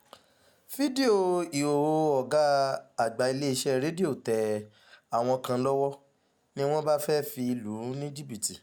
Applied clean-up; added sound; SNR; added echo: none; none; none; none.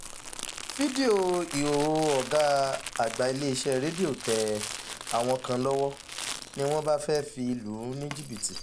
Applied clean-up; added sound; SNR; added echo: none; Crumpling, crinkling; 9 dB; none.